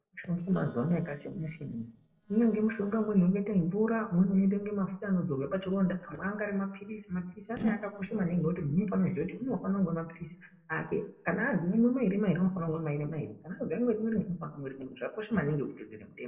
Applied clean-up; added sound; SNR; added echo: neural separator model SepFormer DNS4.